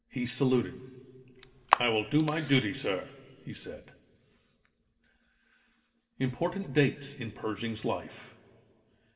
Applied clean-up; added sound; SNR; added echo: none; Camera; 0 dB; reverberation time 1.4 s.